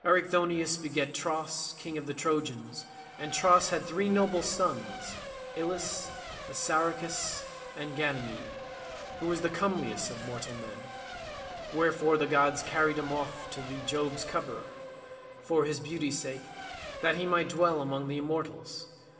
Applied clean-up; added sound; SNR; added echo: none; Race car, auto racing / Accelerating, revving, vroom / Mechanisms; 12 dB; reverberation time 2.9 s.